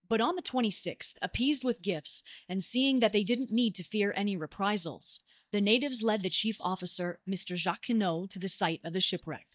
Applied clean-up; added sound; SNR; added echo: neural mask model DeepFilterNet 3.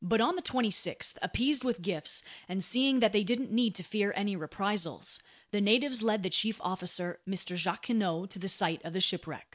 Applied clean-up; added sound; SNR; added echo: none; none; none; none.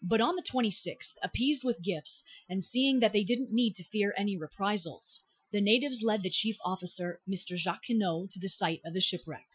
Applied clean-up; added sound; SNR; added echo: classical method Wiener filter.